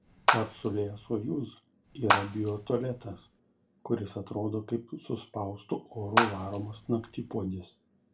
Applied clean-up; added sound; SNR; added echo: none; Water / Splash, splatter; -2 dB; reverberation time 0.2 s.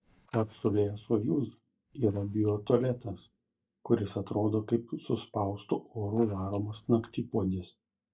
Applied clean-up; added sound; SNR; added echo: neural mask model DeepFilterNet 3.